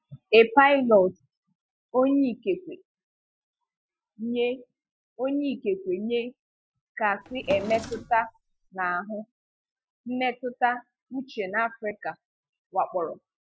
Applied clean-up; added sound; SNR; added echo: classical method Wiener filter.